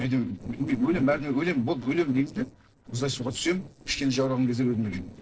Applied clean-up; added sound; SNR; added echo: neural separator model SepFormer DNS4.